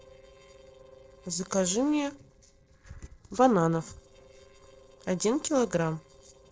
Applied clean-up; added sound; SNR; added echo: neural separator model SepFormer DNS4.